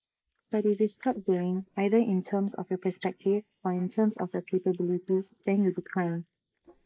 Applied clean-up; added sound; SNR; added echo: neural mask model Resemble Enhance denoiser.